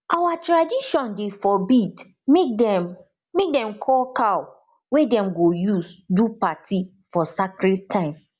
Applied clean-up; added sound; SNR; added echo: none; none; none; none.